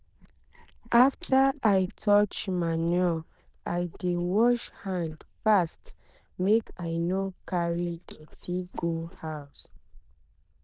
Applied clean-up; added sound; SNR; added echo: neural diffusion model UNIVERSE++.